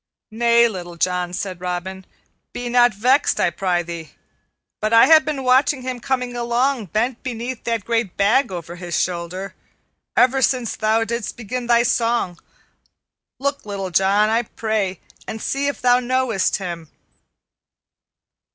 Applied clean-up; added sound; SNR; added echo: none; none; none; none.